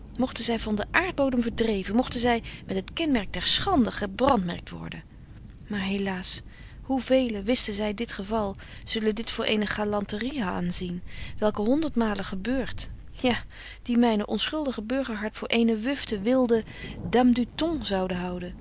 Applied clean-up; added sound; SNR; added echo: none; Thunder; 14 dB; none.